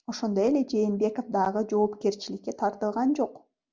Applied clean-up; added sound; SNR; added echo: none; none; none; none.